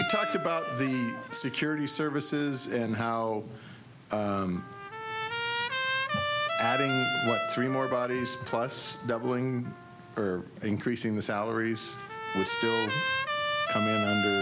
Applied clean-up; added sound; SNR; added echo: none; Trumpet; 2 dB; none.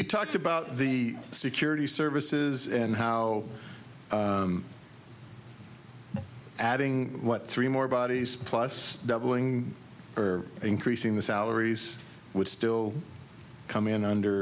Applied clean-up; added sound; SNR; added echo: none; none; none; none.